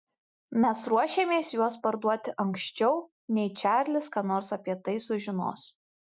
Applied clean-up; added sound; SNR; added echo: none; none; none; none.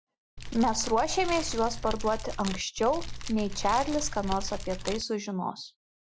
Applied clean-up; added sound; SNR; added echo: none; Fire; 5 dB; none.